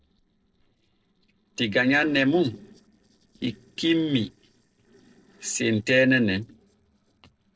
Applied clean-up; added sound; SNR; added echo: neural separator model SepFormer DNS4.